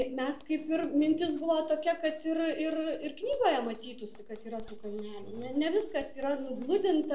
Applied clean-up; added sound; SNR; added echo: none; Zipper (clothing); 15 dB; none.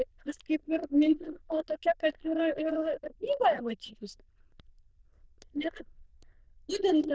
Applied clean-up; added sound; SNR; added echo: neural diffusion model UNIVERSE++.